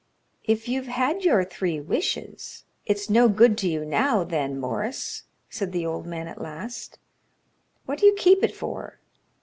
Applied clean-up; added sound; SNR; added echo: none; none; none; none.